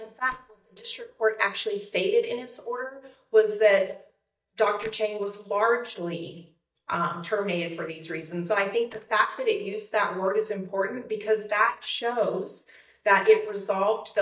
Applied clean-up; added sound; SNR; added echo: neural mask model DeepFilterNet 3.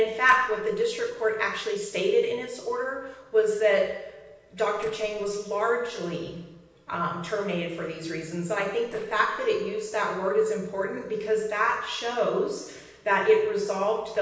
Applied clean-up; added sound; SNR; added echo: neural separator model SepFormer DNS4.